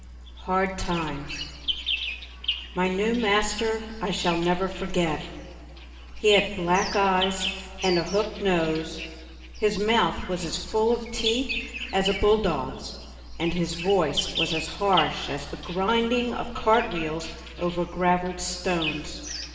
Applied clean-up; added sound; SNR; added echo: none; Bird vocalization, bird call, bird song; 10 dB; reverberation time 1.9 s.